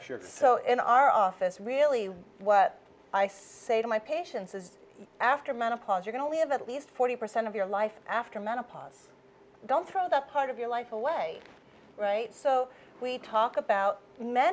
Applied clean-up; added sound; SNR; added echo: none; none; none; none.